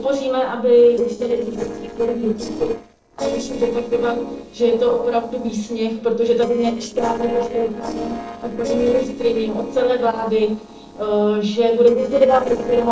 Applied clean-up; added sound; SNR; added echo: neural separator model SepFormer DNS4.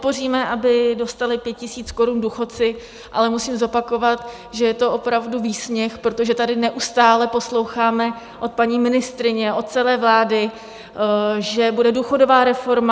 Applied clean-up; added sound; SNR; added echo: none; none; none; none.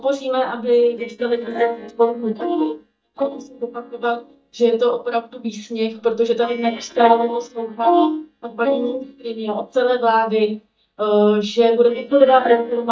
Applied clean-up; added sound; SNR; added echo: neural mask model DeepFilterNet 3.